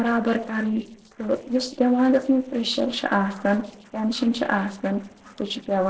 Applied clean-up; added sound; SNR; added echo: neural separator model SepFormer DNS4.